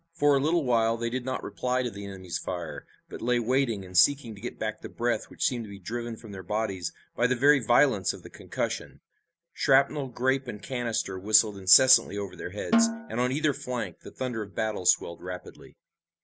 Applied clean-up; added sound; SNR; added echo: none; Snare drum; 3 dB; none.